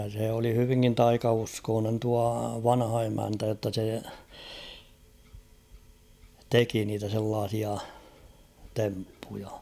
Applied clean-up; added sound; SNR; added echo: none; none; none; none.